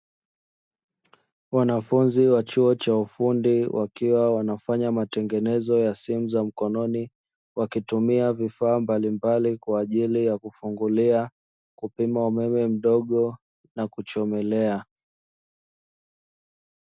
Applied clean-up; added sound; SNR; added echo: none; none; none; none.